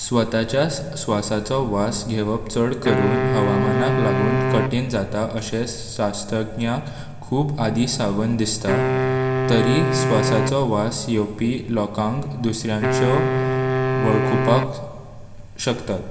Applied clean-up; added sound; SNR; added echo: none; Wind instrument, woodwind instrument; 0 dB; reverberation time 0.3 s.